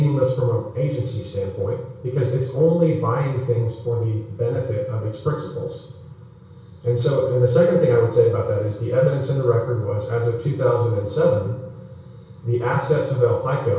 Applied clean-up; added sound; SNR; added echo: none; none; none; reverberation time 0.6 s.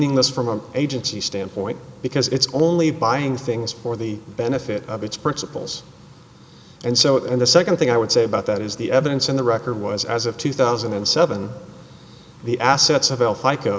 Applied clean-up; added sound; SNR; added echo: none; none; none; none.